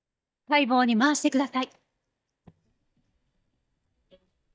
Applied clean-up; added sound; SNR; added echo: neural mask model DeepFilterNet 3.